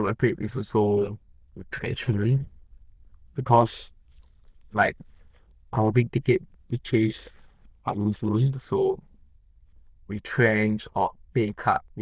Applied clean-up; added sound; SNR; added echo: neural diffusion model UNIVERSE++.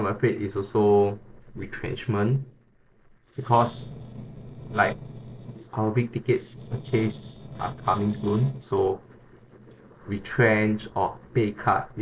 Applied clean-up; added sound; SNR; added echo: neural separator model SepFormer DNS4.